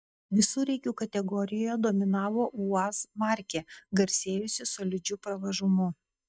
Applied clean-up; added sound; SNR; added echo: neural mask model DeepFilterNet 3.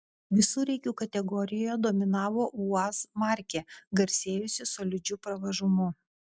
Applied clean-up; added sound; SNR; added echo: none; none; none; none.